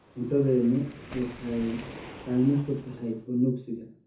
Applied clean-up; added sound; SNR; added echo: none; Waves, surf; 17 dB; reverberation time 0.6 s.